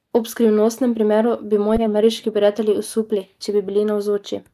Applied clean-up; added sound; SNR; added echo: neural mask model DeepFilterNet 3.